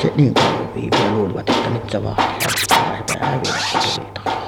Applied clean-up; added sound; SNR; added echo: none; Scratching (performance technique) + Tools; -2 dB; none.